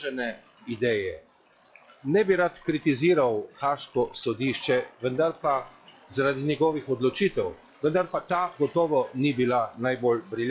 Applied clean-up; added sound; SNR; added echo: classical method log-MMSE.